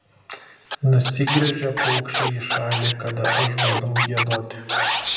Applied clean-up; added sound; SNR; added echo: none; Scratching (performance technique); 0 dB; reverberation time 1.5 s.